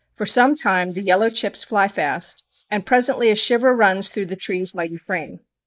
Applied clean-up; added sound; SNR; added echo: neural mask model Resemble Enhance denoiser.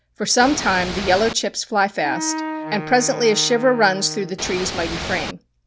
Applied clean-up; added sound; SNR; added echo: none; Wind instrument, woodwind instrument + Ocean / Boat, Water vehicle; 9 dB; none.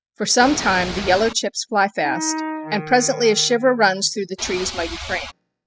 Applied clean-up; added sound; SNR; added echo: classical method spectral subtraction.